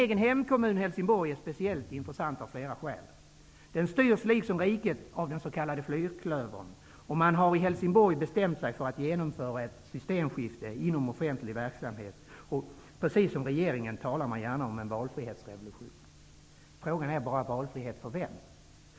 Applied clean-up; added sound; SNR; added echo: none; none; none; none.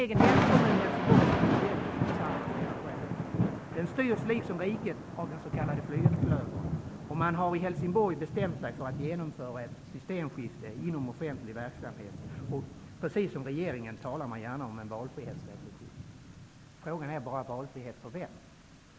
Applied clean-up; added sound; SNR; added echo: none; Thunder / Rain; -3 dB; none.